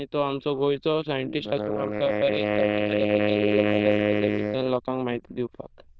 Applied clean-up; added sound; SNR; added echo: neural diffusion model UNIVERSE++.